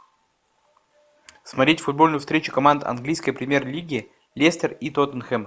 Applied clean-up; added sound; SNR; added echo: none; none; none; none.